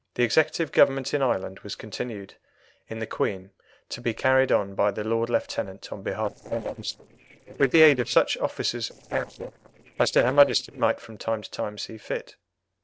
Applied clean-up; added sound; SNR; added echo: neural separator model SepFormer DNS4.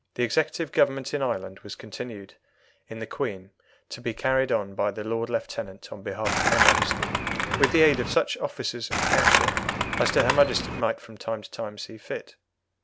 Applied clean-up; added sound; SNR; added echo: none; Skateboard; -3 dB; none.